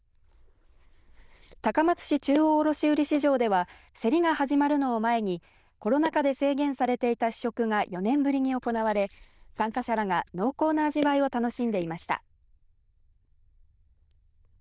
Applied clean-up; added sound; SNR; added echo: neural diffusion model UNIVERSE++.